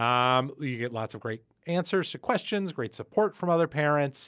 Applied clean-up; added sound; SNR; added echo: none; none; none; none.